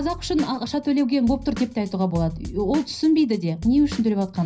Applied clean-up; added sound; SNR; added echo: none; Drum / Drum kit; 14 dB; reverberation time 0.4 s.